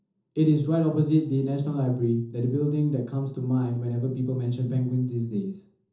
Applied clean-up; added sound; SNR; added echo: none; none; none; reverberation time 0.6 s.